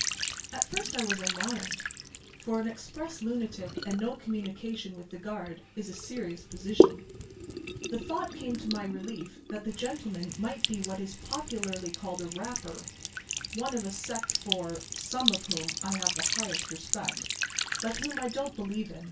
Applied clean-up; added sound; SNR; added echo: none; Trickle, dribble / Sink (filling or washing); -2 dB; reverberation time 0.2 s.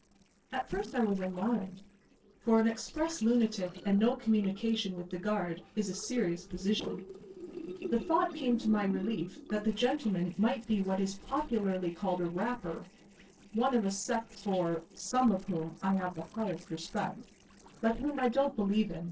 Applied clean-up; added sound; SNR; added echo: neural separator model SepFormer DNS4.